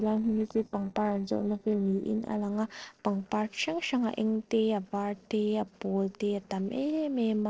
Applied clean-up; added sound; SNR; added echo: neural separator model SepFormer DNS4.